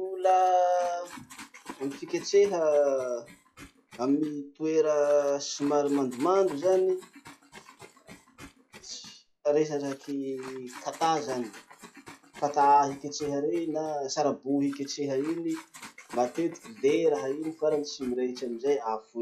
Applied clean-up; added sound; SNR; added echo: classical method log-MMSE.